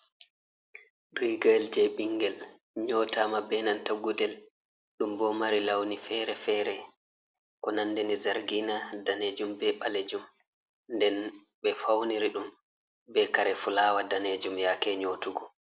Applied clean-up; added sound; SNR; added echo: none; none; none; none.